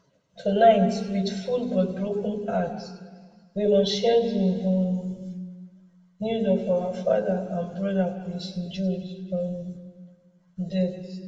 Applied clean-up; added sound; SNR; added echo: none; none; none; reverberation time 1.6 s.